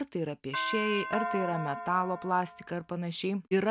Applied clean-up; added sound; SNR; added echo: none; Doorbell; 5 dB; none.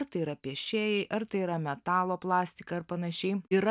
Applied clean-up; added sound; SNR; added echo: none; none; none; none.